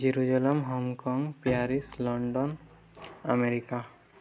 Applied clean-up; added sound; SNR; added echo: none; Bowed string instrument; 18 dB; none.